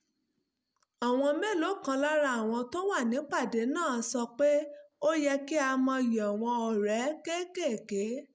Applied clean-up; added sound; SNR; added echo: none; none; none; none.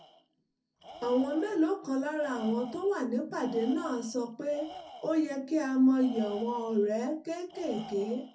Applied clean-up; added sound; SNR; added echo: none; Tools; 18 dB; reverberation time 0.3 s.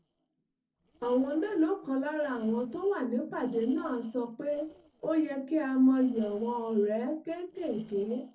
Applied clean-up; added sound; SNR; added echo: neural separator model SepFormer DNS4.